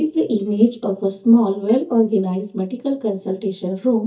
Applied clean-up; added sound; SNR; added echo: neural mask model DeepFilterNet 3.